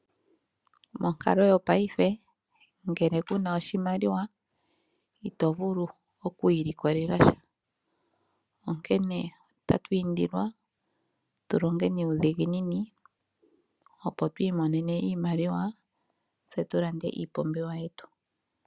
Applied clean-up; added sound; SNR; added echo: none; none; none; none.